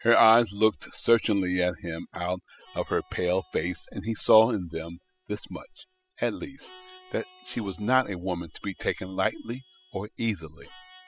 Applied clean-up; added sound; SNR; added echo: classical method spectral subtraction.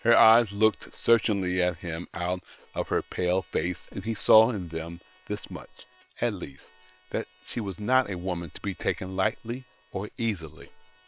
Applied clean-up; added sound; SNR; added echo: neural separator model SepFormer WHAM!.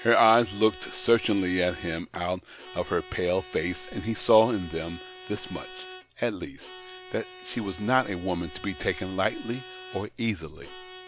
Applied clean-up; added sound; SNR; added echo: none; Bowed string instrument; 17 dB; none.